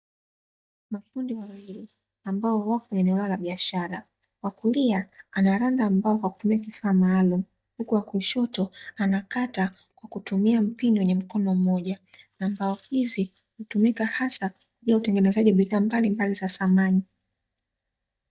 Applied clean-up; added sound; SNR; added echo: neural mask model DeepFilterNet 3.